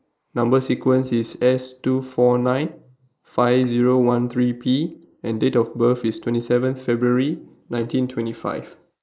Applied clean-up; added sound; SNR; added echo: neural mask model Resemble Enhance denoiser.